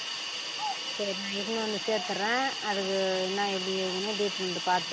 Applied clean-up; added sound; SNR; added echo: none; Hiss; 3 dB; none.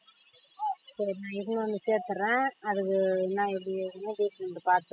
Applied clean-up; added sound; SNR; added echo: classical method spectral subtraction.